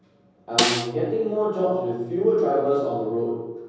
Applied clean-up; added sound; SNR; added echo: none; Snare drum; 2 dB; reverberation time 1.1 s.